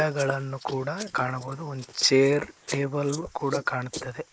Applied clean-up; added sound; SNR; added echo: neural mask model Resemble Enhance denoiser.